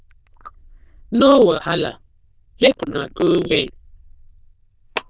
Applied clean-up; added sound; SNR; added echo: neural diffusion model UNIVERSE++.